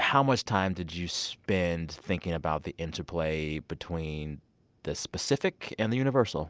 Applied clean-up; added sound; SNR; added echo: none; none; none; none.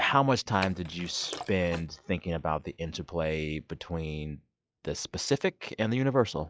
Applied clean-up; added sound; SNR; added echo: classical method log-MMSE.